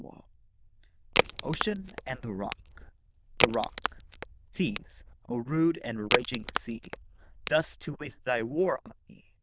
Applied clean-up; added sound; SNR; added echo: neural diffusion model UNIVERSE++.